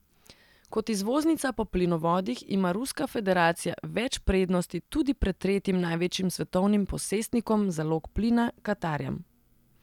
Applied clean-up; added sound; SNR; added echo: none; none; none; none.